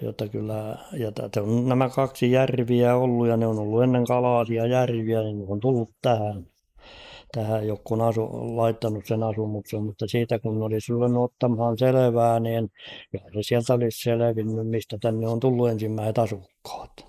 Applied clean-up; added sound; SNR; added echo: neural mask model Resemble Enhance denoiser.